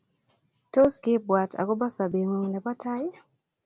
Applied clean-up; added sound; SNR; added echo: none; none; none; none.